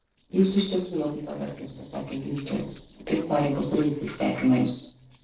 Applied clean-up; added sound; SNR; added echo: neural separator model SepFormer DNS4.